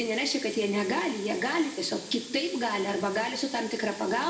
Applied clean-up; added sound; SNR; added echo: none; Sink (filling or washing) / Water tap, faucet; 17 dB; reverberation time 0.9 s.